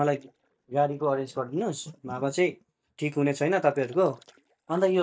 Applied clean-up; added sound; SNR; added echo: neural mask model DeepFilterNet 3.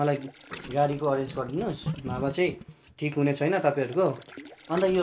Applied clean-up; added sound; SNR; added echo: none; Gurgling; 14 dB; reverberation time 0.2 s.